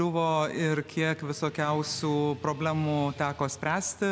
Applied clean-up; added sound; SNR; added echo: none; Motorcycle / Traffic noise, roadway noise; 20 dB; none.